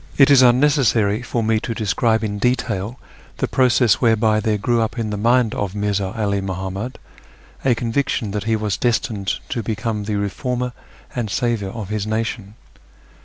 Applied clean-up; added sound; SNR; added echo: none; none; none; none.